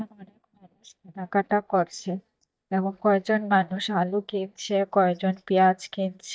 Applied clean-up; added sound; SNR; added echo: neural mask model DeepFilterNet 3.